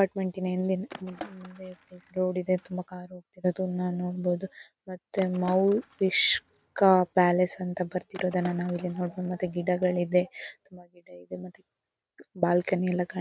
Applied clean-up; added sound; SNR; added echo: none; Skateboard; 19 dB; none.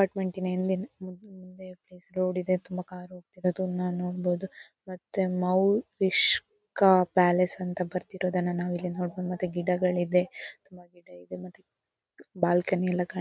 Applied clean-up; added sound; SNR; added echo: none; none; none; none.